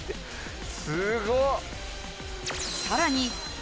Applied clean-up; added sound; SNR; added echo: none; Idling; 18 dB; none.